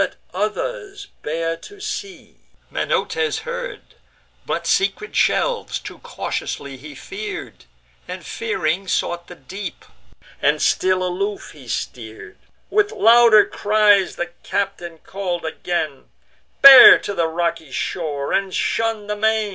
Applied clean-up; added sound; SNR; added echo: none; none; none; none.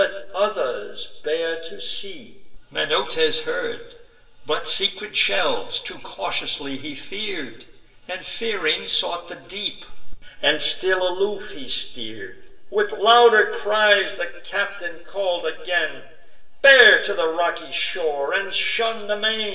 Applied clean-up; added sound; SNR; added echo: none; none; none; reverberation time 0.8 s.